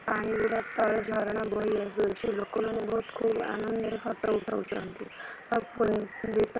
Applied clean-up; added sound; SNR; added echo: none; none; none; none.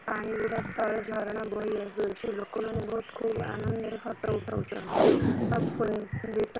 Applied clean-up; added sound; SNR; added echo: none; Bass guitar + Packing tape, duct tape; 0 dB; none.